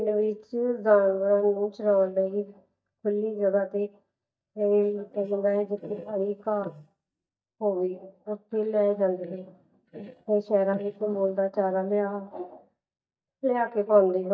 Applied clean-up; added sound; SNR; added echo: neural mask model DeepFilterNet 3.